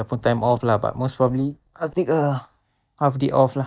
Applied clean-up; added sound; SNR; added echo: neural mask model DeepFilterNet 3.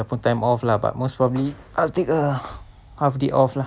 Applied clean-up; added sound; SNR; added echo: none; none; none; none.